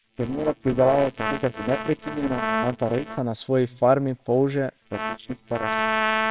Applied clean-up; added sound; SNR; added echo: neural separator model SepFormer WHAMR!.